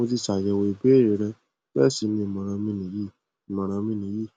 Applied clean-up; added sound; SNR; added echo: none; none; none; none.